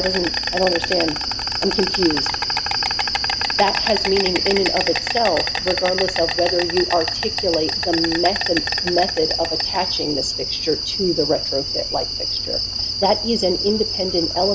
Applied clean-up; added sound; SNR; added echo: none; Insect; 1 dB; none.